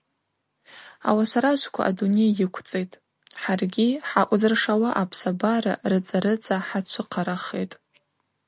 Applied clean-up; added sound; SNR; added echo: none; none; none; none.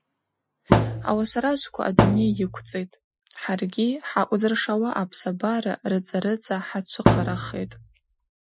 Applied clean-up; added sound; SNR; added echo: classical method Wiener filter.